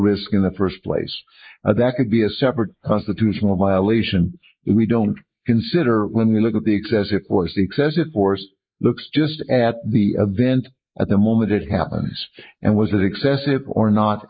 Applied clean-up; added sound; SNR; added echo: neural mask model Resemble Enhance denoiser.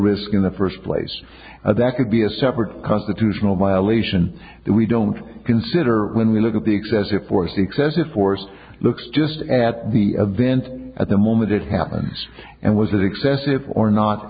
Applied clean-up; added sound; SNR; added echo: none; none; none; none.